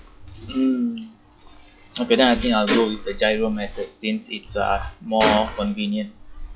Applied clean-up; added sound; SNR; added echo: classical method log-MMSE.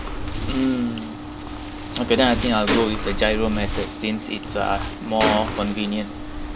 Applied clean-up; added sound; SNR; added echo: none; Gunshot, gunfire + Wind; 5 dB; none.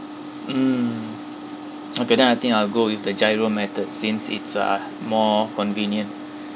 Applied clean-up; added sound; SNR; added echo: none; none; none; none.